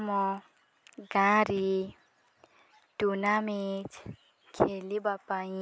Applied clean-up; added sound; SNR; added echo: none; none; none; none.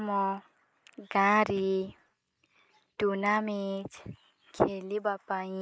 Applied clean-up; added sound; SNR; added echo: neural mask model Resemble Enhance denoiser.